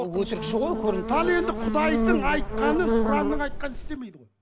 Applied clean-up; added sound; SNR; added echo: none; Buzz; 0 dB; none.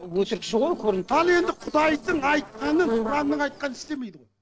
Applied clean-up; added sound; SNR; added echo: neural separator model SepFormer DNS4.